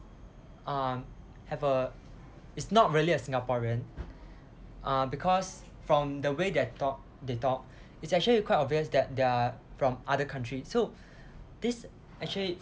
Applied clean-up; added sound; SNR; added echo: none; none; none; none.